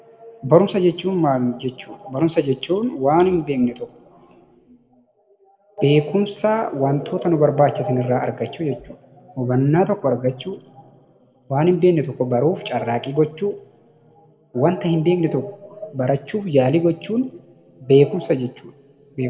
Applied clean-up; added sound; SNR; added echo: none; Bird vocalization, bird call, bird song; 18 dB; reverberation time 1.1 s.